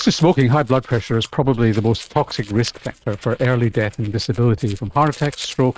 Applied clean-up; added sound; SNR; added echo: neural mask model RNNoise.